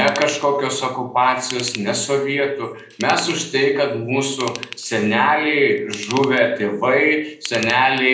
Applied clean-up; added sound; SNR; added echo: none; Ratchet, pawl / Tools; 17 dB; reverberation time 0.5 s.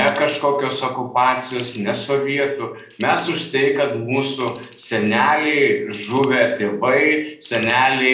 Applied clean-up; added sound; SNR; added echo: neural separator model SepFormer DNS4.